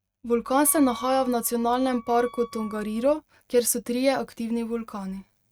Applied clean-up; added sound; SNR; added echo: neural mask model RNNoise.